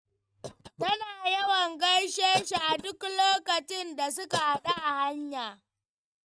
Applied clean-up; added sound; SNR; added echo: neural mask model RNNoise.